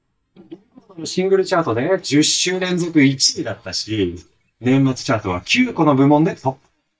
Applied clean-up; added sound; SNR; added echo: neural mask model DeepFilterNet 3.